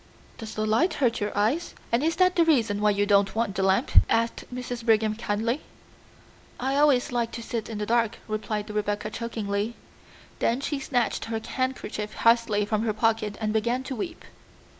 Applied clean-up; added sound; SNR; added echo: none; none; none; none.